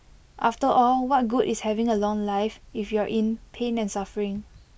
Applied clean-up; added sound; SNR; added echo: none; none; none; none.